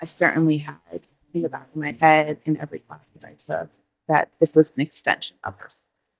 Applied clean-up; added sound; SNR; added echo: neural mask model DeepFilterNet 3.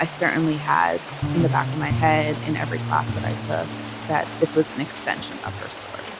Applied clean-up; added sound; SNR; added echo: none; Rain; 13 dB; none.